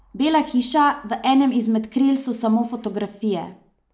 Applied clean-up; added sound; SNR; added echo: none; none; none; none.